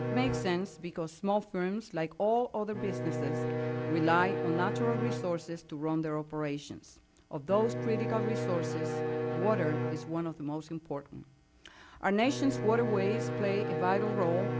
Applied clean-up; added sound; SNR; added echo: none; Bowed string instrument; 3 dB; none.